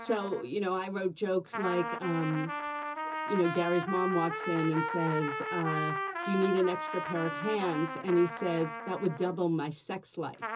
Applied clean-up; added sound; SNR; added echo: none; Trumpet; 6 dB; reverberation time 0.2 s.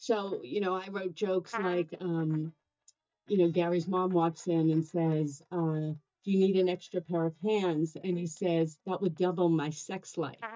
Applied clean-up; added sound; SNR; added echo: neural mask model DeepFilterNet 3.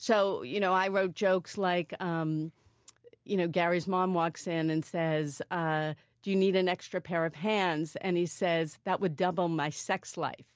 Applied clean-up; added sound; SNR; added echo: none; none; none; none.